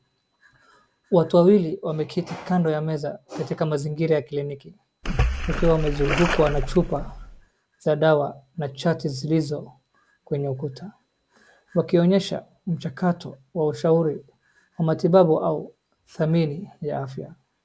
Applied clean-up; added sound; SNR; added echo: none; Splash, splatter; 2 dB; none.